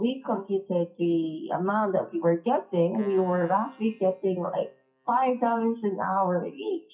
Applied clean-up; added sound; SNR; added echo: classical method WPE with log-MMSE.